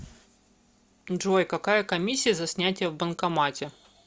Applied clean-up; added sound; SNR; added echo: none; none; none; none.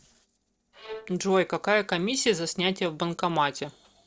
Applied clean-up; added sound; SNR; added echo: neural separator model SepFormer DNS4.